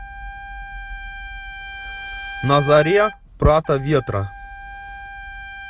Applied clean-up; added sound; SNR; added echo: none; Trumpet; 12 dB; none.